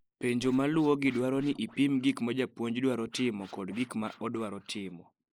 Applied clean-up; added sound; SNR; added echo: neural mask model Resemble Enhance denoiser.